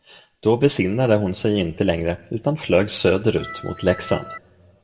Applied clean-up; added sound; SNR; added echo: none; Organ; 15 dB; reverberation time 0.7 s.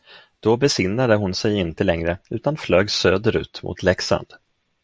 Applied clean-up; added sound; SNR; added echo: none; none; none; none.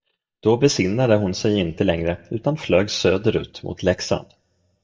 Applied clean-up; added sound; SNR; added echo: neural mask model DeepFilterNet 3.